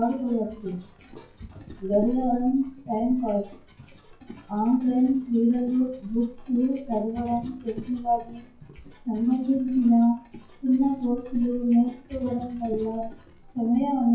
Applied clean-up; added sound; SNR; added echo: classical method WPE with log-MMSE.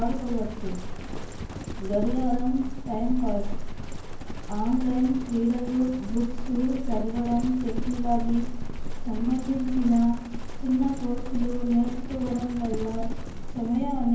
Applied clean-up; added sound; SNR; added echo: none; Livestock, farm animals, working animals; 2 dB; reverberation time 0.9 s.